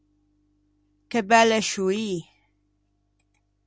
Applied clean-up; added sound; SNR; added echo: none; none; none; none.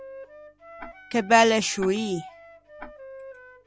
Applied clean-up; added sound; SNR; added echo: none; Tick-tock + Wind instrument, woodwind instrument; 17 dB; none.